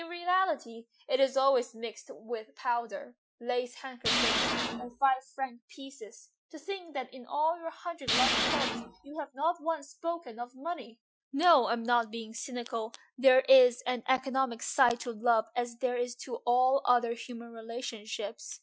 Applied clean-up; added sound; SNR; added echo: classical method Wiener filter.